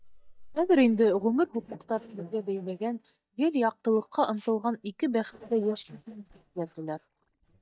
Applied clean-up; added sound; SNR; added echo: neural mask model DeepFilterNet 3.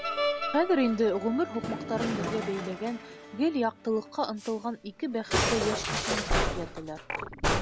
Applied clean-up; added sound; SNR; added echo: none; Musical instrument; 2 dB; none.